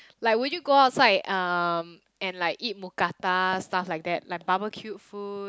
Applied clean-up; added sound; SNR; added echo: none; none; none; none.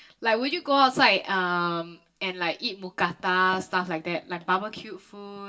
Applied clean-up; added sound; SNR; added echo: none; none; none; reverberation time 0.2 s.